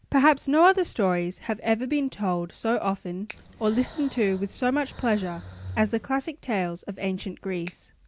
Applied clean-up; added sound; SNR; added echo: none; Breathing + Finger snapping; 17 dB; none.